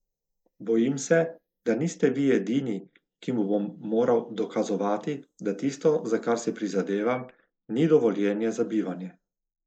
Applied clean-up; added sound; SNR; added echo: neural mask model Resemble Enhance denoiser.